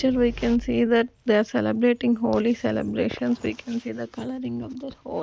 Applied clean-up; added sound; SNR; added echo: none; none; none; none.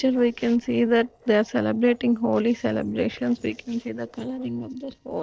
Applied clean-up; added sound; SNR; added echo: neural separator model SepFormer DNS4.